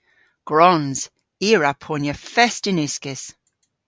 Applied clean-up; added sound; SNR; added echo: none; none; none; none.